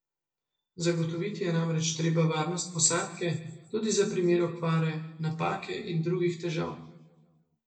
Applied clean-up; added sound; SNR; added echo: none; none; none; reverberation time 0.8 s.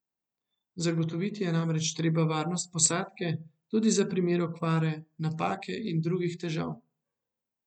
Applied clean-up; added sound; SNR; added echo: none; none; none; none.